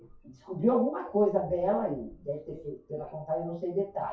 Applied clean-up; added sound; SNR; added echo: classical method WPE with log-MMSE.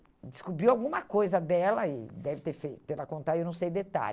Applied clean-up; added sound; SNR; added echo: none; none; none; none.